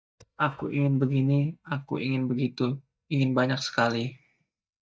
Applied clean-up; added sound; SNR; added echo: neural mask model DeepFilterNet 3.